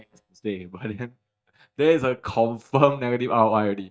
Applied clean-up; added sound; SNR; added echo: neural mask model DeepFilterNet 3.